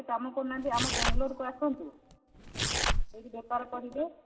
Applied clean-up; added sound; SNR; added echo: none; Tearing; -3 dB; reverberation time 1.6 s.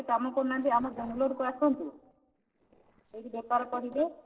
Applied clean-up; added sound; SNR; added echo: neural separator model SepFormer DNS4.